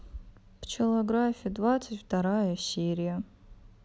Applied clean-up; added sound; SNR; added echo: none; none; none; none.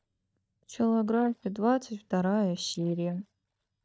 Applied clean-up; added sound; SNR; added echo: neural mask model DeepFilterNet 3.